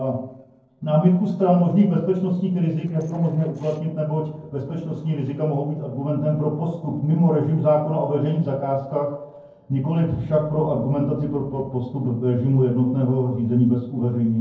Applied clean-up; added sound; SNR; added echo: neural separator model SepFormer DNS4.